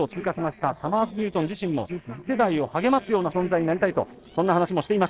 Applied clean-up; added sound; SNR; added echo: neural separator model SepFormer DNS4.